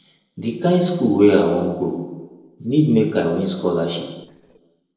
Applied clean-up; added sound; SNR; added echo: neural separator model SepFormer DNS4.